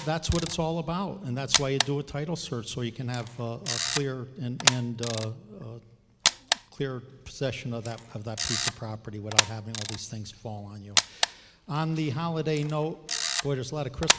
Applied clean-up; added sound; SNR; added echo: none; Camera; 0 dB; none.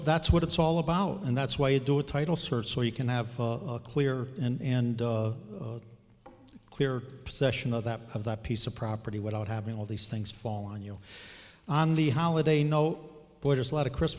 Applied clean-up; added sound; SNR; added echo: none; none; none; none.